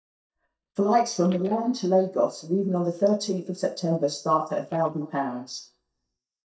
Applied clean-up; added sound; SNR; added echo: neural mask model DeepFilterNet 3.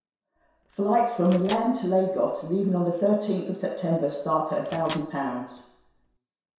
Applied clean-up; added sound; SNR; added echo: none; Microwave oven; 19 dB; reverberation time 0.7 s.